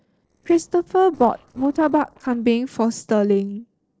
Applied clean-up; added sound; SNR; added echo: neural separator model SepFormer DNS4.